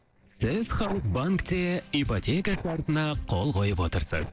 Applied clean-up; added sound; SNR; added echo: neural separator model SepFormer DNS4.